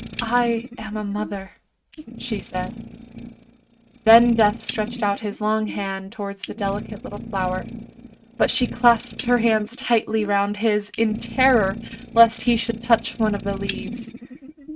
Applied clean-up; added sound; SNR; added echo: neural mask model RNNoise.